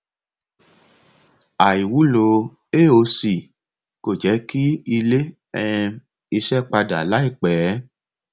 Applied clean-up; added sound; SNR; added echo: none; none; none; none.